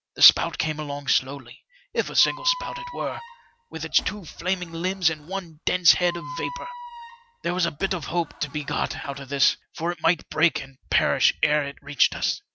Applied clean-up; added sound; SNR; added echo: none; Squeak; 13 dB; none.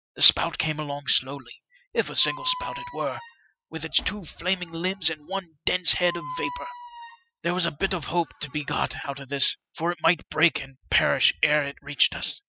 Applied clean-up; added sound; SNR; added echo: classical method spectral subtraction.